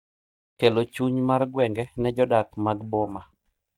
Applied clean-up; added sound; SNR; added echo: neural mask model DeepFilterNet 3.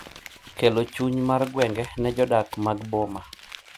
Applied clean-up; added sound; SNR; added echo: none; Crumpling, crinkling; 18 dB; none.